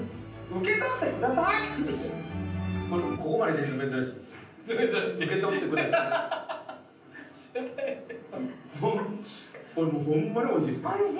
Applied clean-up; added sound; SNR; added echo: none; none; none; reverberation time 0.6 s.